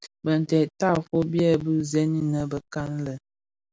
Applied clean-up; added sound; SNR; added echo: none; none; none; none.